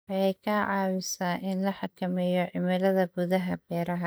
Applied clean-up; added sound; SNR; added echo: neural mask model DeepFilterNet 3.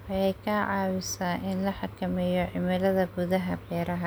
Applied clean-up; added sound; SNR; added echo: none; none; none; none.